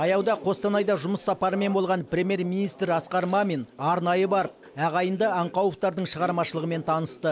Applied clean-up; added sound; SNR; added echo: none; none; none; none.